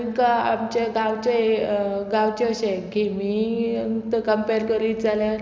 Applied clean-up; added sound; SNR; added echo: none; none; none; none.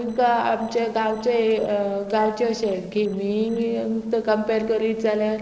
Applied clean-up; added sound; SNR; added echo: neural separator model SepFormer DNS4.